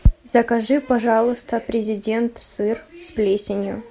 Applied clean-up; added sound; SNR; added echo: none; none; none; none.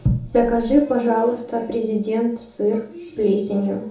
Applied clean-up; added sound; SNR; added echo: none; none; none; reverberation time 0.9 s.